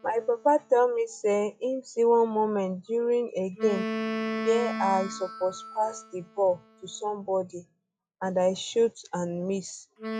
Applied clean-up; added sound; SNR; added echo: classical method log-MMSE.